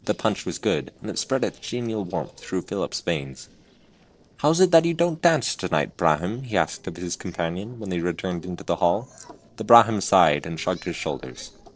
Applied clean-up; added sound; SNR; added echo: neural separator model SepFormer DNS4.